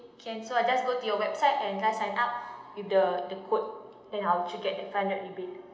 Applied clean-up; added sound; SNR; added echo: none; none; none; reverberation time 0.5 s.